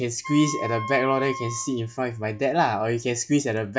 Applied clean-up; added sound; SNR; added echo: classical method log-MMSE.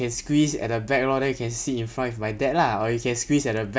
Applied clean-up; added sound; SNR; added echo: none; none; none; none.